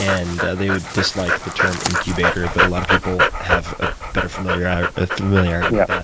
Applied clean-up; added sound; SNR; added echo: none; Dog; 0 dB; none.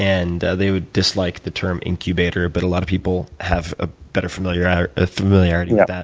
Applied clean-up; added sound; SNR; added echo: none; none; none; none.